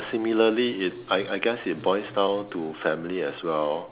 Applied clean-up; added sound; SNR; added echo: none; none; none; none.